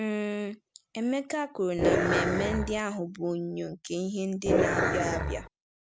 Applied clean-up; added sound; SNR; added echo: none; Growling; -5 dB; none.